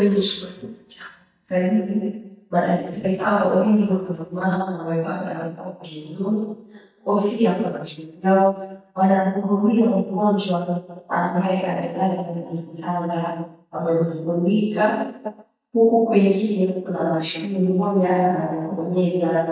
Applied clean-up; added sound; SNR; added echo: neural mask model DeepFilterNet 3.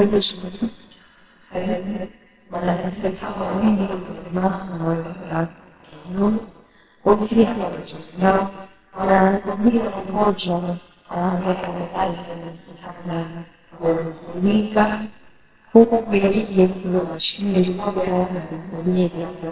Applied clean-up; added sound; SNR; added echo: neural separator model SepFormer WHAMR!.